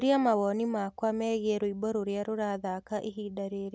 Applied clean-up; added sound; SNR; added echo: none; none; none; none.